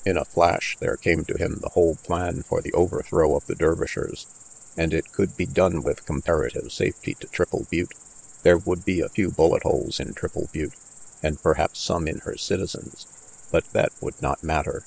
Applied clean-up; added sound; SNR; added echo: none; Cricket; 20 dB; none.